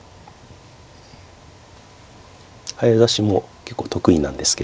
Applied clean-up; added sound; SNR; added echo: none; none; none; none.